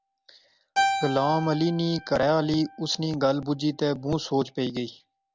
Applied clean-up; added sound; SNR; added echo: none; Keyboard (musical); 8 dB; none.